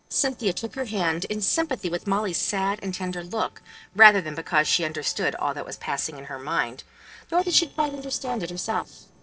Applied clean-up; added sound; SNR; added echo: neural separator model SepFormer DNS4.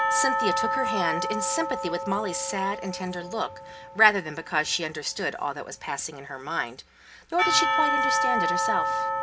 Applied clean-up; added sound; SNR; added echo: none; Church bell / Percussion; 0 dB; reverberation time 0.3 s.